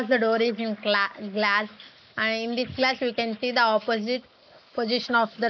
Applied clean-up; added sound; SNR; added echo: neural mask model Resemble Enhance denoiser.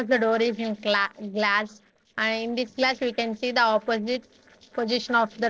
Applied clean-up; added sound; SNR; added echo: neural separator model SepFormer DNS4.